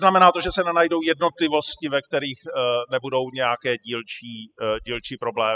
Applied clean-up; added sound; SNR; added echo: classical method spectral subtraction.